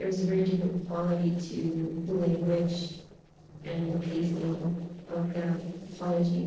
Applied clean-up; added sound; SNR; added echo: neural separator model SepFormer DNS4.